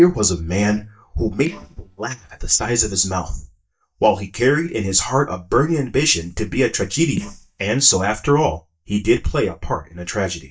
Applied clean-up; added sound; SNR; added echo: neural mask model DeepFilterNet 3.